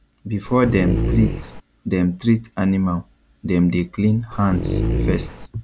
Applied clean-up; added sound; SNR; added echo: none; Dog; 1 dB; none.